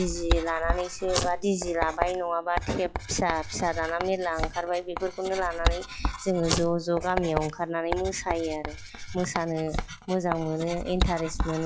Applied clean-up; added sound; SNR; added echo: classical method log-MMSE.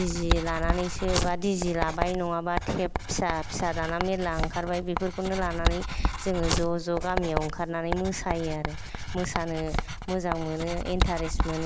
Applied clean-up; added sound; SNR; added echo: none; Writing; 1 dB; none.